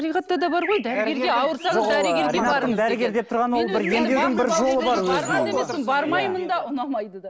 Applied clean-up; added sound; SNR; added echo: none; Bird; 16 dB; none.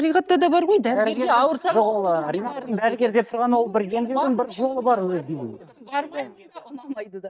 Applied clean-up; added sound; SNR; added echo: neural mask model DeepFilterNet 3.